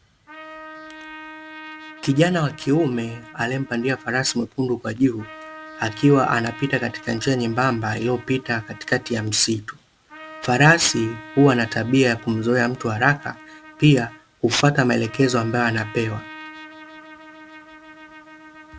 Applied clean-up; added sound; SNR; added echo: none; Trumpet; 19 dB; none.